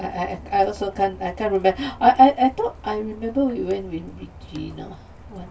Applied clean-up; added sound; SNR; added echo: none; Rain; 19 dB; reverberation time 0.1 s.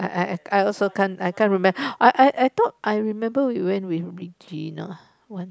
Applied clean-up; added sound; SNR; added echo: none; none; none; none.